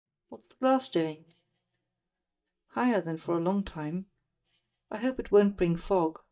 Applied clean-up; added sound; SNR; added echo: neural mask model DeepFilterNet 3.